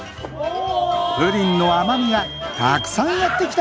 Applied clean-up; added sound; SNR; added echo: none; Squeak / Vehicle; 13 dB; none.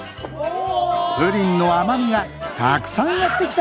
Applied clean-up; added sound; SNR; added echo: none; none; none; none.